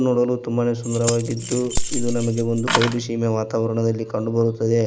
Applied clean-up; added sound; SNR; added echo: none; Keys jangling; 3 dB; none.